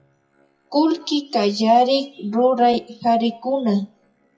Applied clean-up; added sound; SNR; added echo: classical method WPE with log-MMSE.